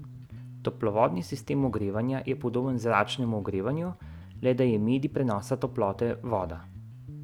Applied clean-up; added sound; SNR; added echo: none; Bass guitar; 15 dB; none.